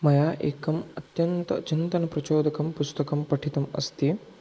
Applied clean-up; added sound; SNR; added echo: neural mask model Resemble Enhance denoiser.